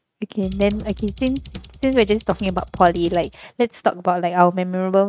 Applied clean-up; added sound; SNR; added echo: neural mask model RNNoise.